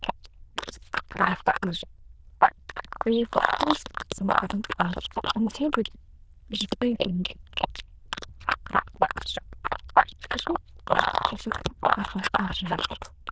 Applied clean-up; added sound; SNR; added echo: neural diffusion model UNIVERSE++.